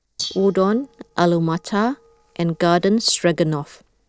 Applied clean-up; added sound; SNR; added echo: neural separator model SepFormer DNS4.